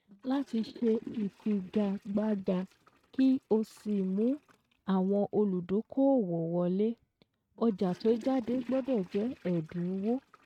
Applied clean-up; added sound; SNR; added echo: neural mask model RNNoise.